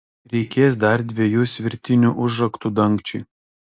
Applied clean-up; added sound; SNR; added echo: none; none; none; none.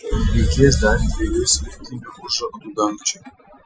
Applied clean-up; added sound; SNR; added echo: classical method Wiener filter.